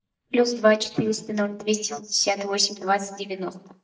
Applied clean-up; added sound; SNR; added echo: neural mask model DeepFilterNet 3.